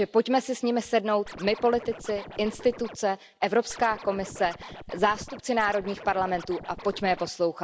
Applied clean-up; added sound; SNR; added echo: none; Scratching (performance technique); 15 dB; none.